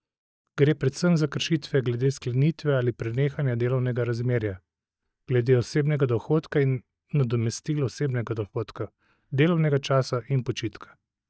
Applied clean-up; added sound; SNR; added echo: neural mask model DeepFilterNet 3.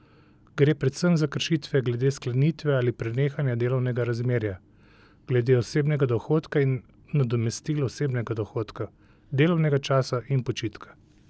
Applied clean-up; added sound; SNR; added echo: none; none; none; none.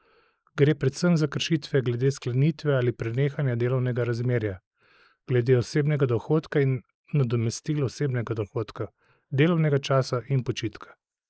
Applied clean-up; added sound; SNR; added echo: neural mask model Resemble Enhance denoiser.